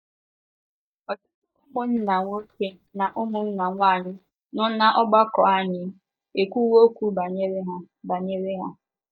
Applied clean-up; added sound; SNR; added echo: neural mask model DeepFilterNet 3.